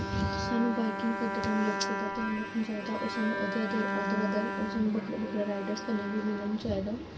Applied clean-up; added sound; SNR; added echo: none; Bowed string instrument; 3 dB; reverberation time 0.2 s.